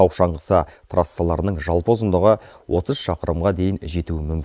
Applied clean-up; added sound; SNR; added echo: neural mask model Resemble Enhance denoiser.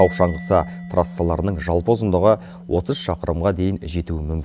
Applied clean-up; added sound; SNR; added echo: none; Mallet percussion; 15 dB; none.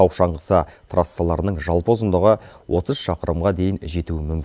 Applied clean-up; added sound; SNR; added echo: none; none; none; none.